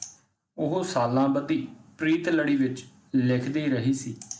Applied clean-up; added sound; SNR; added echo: none; none; none; none.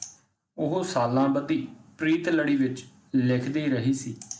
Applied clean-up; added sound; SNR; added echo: none; Brass instrument; 20 dB; none.